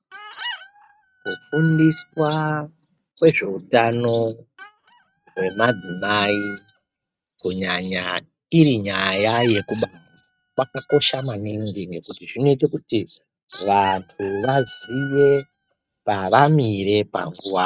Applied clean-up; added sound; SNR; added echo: neural mask model RNNoise.